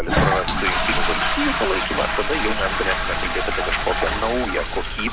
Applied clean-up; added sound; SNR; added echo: none; Toilet flush; -3 dB; none.